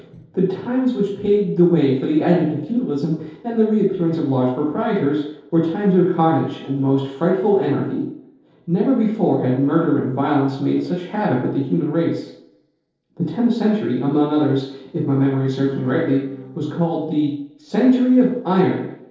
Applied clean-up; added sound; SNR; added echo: neural separator model SepFormer DNS4.